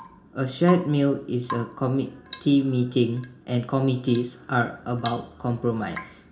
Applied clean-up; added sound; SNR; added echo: none; Drip / Water tap, faucet / Rain; 17 dB; reverberation time 0.4 s.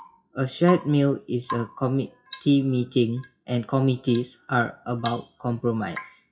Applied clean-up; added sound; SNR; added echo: classical method WPE with log-MMSE.